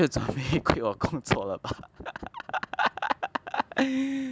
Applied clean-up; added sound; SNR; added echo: none; none; none; none.